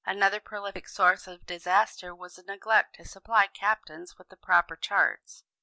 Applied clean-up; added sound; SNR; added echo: none; none; none; none.